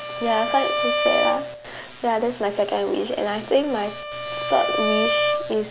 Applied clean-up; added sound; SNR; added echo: none; Bowed string instrument; 2 dB; none.